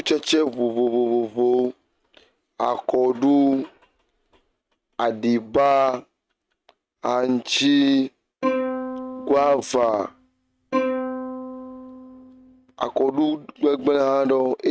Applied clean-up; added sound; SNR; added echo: neural mask model RNNoise.